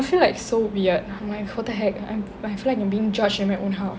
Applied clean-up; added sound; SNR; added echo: none; none; none; none.